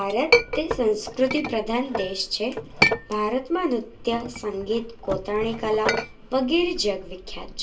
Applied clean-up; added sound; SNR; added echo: none; Chink, clink; 3 dB; reverberation time 0.2 s.